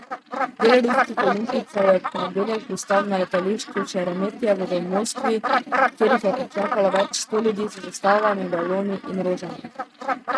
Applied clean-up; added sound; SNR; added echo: neural mask model RNNoise.